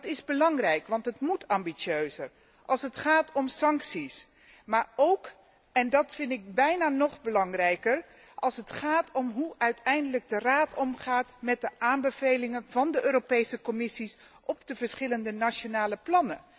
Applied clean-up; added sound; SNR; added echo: none; none; none; none.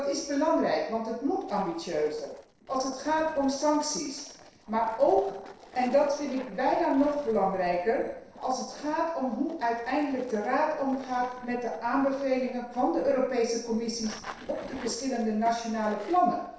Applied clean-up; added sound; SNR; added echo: neural separator model SepFormer DNS4.